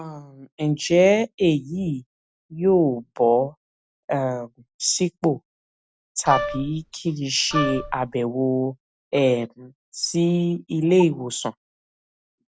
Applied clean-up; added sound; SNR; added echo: none; Wind instrument, woodwind instrument; 5 dB; none.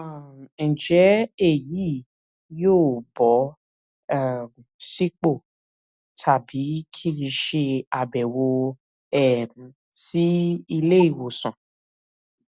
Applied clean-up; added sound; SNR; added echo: none; none; none; none.